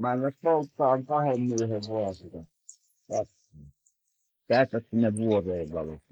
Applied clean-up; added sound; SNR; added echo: neural mask model Resemble Enhance denoiser.